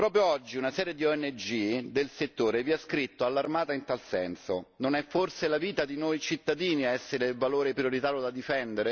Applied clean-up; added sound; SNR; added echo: none; none; none; none.